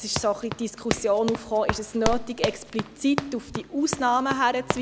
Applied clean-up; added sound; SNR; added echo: none; Run; 6 dB; none.